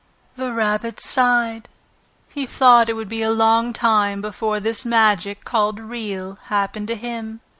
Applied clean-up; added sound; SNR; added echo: none; none; none; none.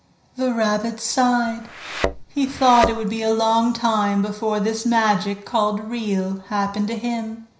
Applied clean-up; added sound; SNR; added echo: none; Thump, thud; 7 dB; reverberation time 0.5 s.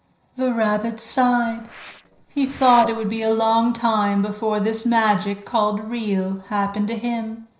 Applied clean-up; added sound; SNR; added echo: neural separator model SepFormer DNS4.